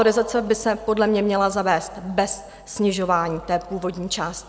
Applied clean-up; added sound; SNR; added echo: none; none; none; none.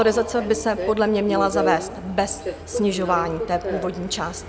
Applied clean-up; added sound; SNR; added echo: none; Subway, metro, underground; 7 dB; none.